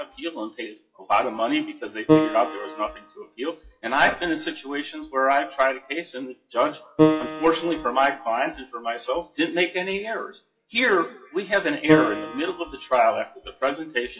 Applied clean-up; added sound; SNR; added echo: classical method WPE with log-MMSE.